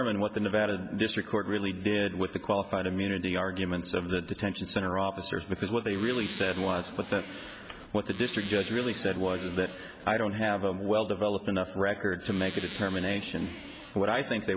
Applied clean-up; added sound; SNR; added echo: none; Zipper (clothing); 14 dB; none.